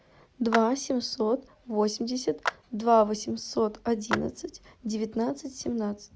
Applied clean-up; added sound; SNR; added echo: none; Clapping; 11 dB; none.